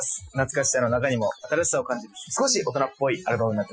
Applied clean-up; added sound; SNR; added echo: classical method Wiener filter.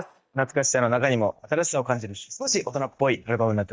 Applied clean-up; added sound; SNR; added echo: neural mask model DeepFilterNet 3.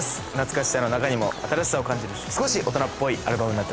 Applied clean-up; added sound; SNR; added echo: none; Boiling; 15 dB; none.